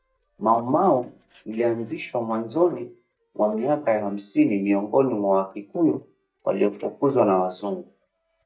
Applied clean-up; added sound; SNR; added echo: neural mask model DeepFilterNet 3.